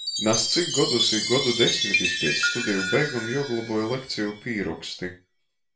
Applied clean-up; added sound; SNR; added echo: none; Chime; 2 dB; reverberation time 0.3 s.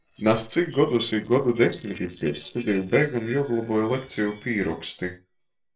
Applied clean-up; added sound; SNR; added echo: neural separator model SepFormer DNS4.